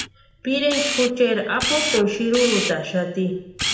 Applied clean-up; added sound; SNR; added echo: none; Camera; 5 dB; reverberation time 0.8 s.